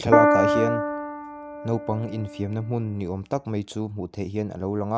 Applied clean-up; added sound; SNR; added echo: none; Piano; -3 dB; none.